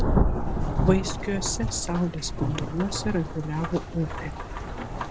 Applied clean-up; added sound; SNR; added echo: none; Rain / Thunderstorm; -2 dB; none.